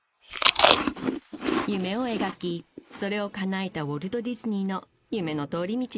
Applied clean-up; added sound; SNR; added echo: neural mask model Resemble Enhance denoiser.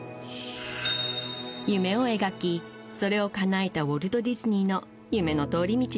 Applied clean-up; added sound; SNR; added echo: none; none; none; none.